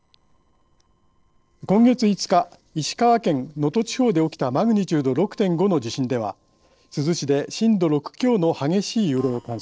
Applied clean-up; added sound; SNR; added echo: neural separator model SepFormer DNS4.